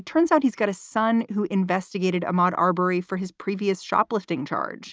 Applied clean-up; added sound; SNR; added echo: none; none; none; none.